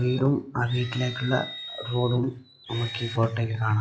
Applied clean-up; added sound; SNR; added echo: classical method log-MMSE.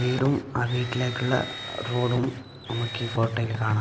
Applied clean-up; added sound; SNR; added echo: none; Drill; 11 dB; none.